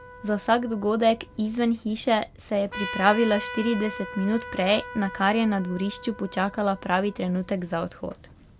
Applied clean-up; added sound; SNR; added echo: none; Trumpet; 14 dB; none.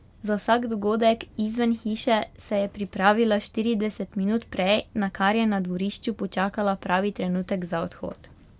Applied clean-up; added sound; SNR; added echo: none; none; none; none.